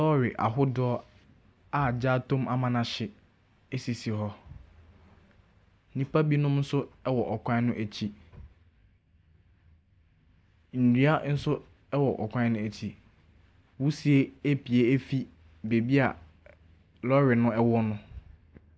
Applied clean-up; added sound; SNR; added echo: none; none; none; none.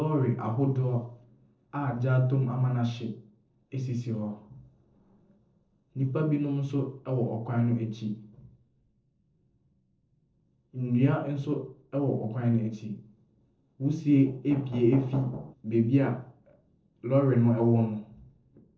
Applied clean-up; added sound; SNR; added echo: neural separator model SepFormer DNS4.